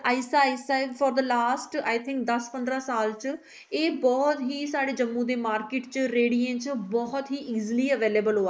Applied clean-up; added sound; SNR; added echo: neural mask model Resemble Enhance denoiser.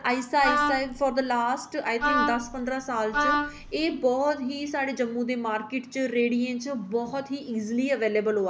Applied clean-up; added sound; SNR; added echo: none; Wind instrument, woodwind instrument; 1 dB; none.